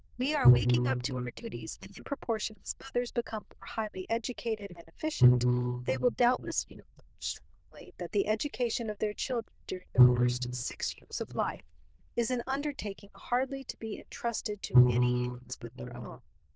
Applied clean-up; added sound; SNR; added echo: neural diffusion model UNIVERSE++.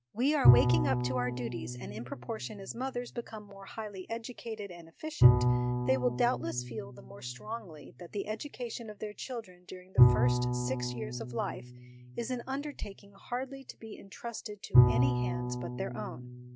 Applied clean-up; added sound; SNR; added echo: none; Bowed string instrument; -5 dB; none.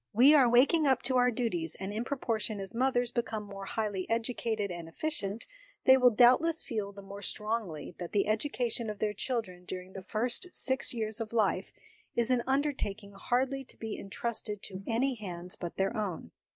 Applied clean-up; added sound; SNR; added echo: neural mask model Resemble Enhance denoiser.